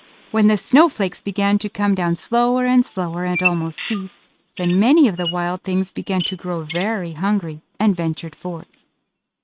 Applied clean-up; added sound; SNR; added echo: neural mask model RNNoise.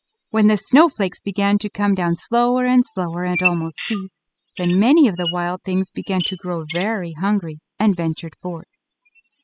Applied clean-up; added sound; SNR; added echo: classical method spectral subtraction.